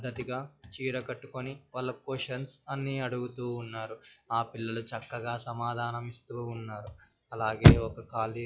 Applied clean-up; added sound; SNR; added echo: classical method log-MMSE.